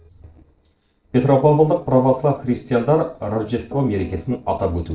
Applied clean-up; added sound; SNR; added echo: neural separator model SepFormer DNS4.